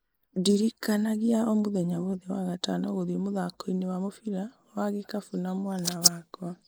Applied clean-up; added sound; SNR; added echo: neural mask model Resemble Enhance denoiser.